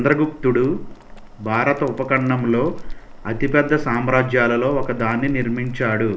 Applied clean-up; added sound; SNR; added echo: none; Boiling; 11 dB; none.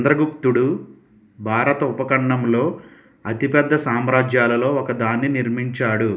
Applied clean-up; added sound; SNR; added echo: none; none; none; none.